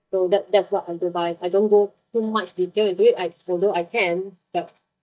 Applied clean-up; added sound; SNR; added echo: neural mask model DeepFilterNet 3.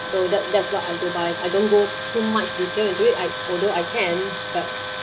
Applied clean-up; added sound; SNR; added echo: none; Tools; 6 dB; none.